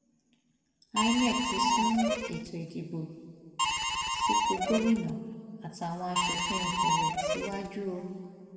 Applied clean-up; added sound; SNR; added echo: none; Harmonica; -4 dB; reverberation time 2.2 s.